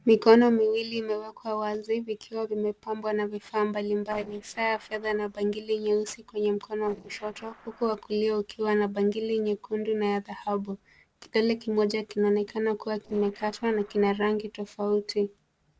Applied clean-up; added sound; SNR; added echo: neural separator model SepFormer DNS4.